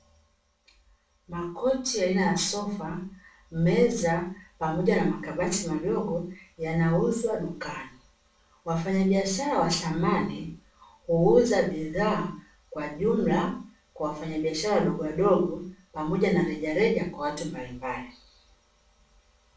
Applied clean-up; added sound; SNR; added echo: none; none; none; reverberation time 0.3 s.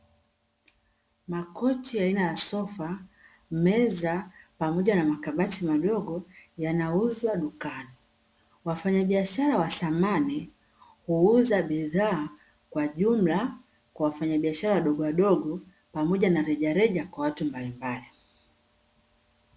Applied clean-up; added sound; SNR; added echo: none; none; none; none.